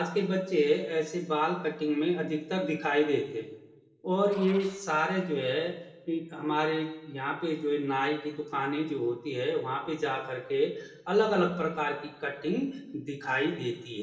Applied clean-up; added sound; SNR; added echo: neural separator model SepFormer DNS4.